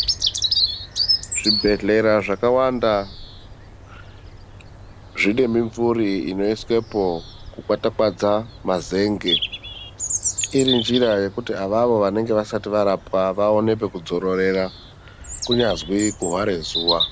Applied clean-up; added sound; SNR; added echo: none; Bird vocalization, bird call, bird song; 7 dB; none.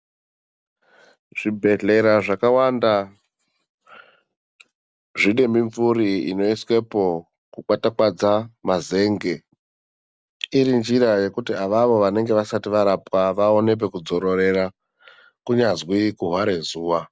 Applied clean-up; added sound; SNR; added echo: none; none; none; none.